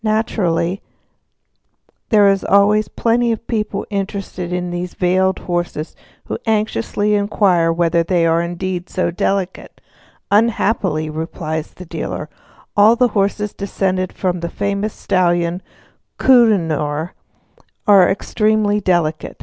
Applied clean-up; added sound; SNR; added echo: none; none; none; none.